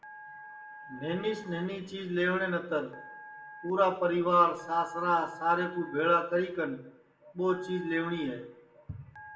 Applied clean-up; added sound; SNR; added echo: none; Telephone; 19 dB; reverberation time 0.6 s.